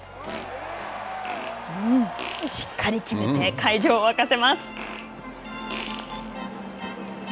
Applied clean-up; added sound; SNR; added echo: none; Fart; 15 dB; none.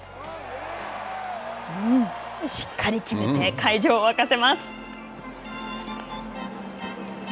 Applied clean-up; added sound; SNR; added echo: none; none; none; none.